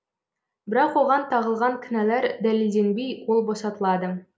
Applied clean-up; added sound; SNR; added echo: none; none; none; none.